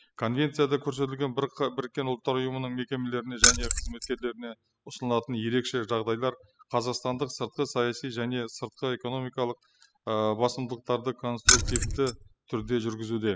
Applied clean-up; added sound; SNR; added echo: classical method spectral subtraction.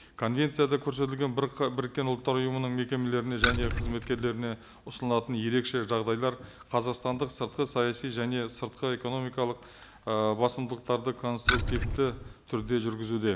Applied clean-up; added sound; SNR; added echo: none; Keys jangling; -5 dB; none.